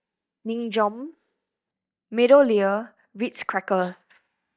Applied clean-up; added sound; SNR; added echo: neural mask model DeepFilterNet 3.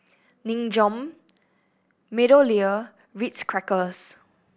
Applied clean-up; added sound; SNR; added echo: none; none; none; none.